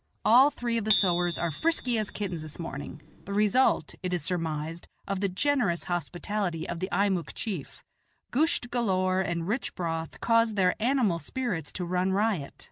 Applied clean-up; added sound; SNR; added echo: none; Bicycle bell; 9 dB; none.